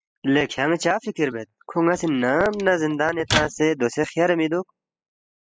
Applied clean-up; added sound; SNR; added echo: classical method spectral subtraction.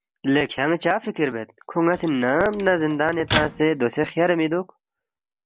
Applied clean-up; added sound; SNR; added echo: none; Microwave oven; 9 dB; none.